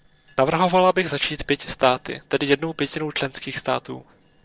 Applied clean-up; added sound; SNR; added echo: neural separator model SepFormer DNS4.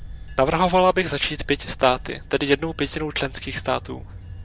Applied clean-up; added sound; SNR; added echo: none; Bell / Train; 13 dB; none.